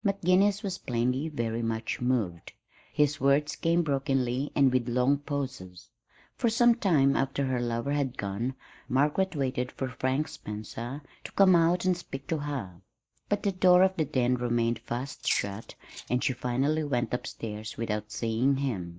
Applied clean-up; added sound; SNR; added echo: neural mask model DeepFilterNet 3.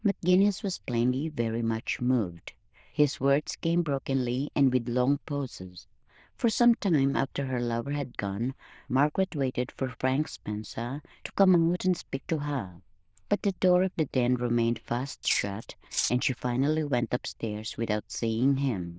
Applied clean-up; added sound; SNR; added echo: neural diffusion model UNIVERSE++.